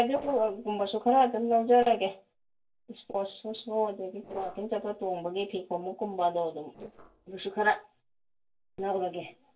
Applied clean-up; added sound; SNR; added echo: neural separator model SepFormer DNS4.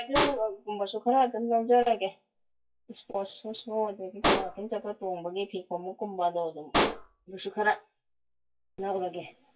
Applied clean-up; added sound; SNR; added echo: classical method WPE with log-MMSE.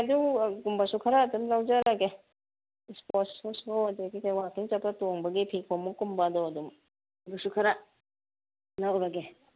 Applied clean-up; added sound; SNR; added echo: none; none; none; none.